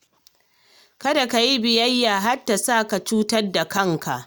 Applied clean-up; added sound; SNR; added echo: none; none; none; none.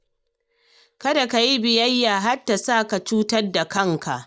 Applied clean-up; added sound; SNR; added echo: neural mask model DeepFilterNet 3.